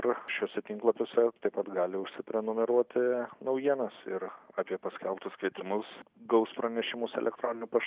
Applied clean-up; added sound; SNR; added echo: none; none; none; none.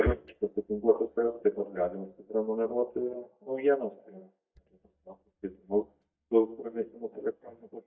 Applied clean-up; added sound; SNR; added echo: neural mask model DeepFilterNet 3.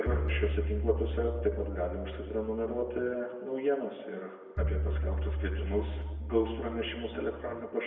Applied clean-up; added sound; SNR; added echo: none; Bowed string instrument; 0 dB; reverberation time 1.1 s.